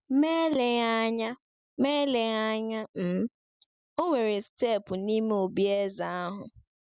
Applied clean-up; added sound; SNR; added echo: none; none; none; none.